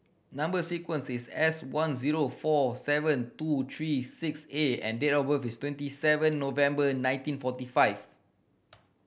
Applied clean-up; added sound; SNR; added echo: none; none; none; none.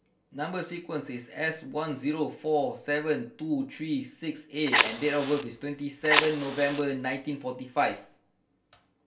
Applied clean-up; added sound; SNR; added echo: none; Fire; -1 dB; reverberation time 0.3 s.